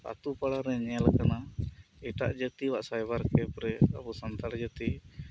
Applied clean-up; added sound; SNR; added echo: none; none; none; none.